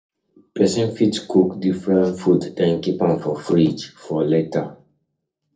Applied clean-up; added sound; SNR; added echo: neural separator model SepFormer DNS4.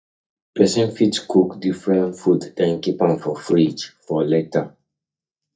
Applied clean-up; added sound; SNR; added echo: neural mask model DeepFilterNet 3.